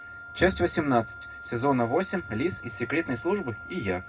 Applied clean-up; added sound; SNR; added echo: none; Wind instrument, woodwind instrument; 16 dB; reverberation time 0.2 s.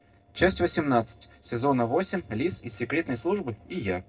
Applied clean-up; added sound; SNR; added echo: neural separator model SepFormer DNS4.